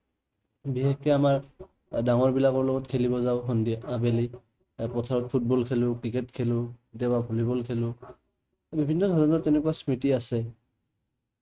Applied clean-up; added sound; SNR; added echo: neural mask model RNNoise.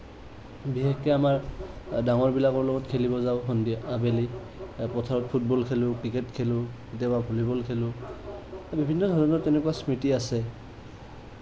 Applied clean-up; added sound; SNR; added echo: none; Bark; 17 dB; none.